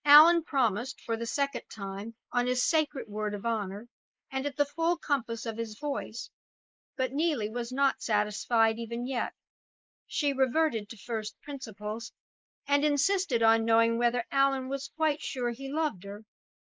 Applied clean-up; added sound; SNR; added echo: neural mask model Resemble Enhance denoiser.